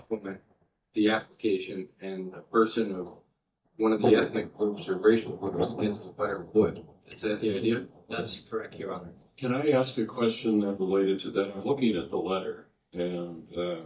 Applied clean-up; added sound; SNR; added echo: neural mask model DeepFilterNet 3.